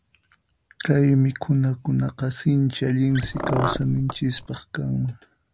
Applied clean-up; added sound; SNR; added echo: none; Car; 6 dB; none.